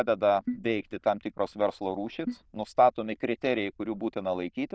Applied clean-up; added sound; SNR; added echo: neural diffusion model UNIVERSE++.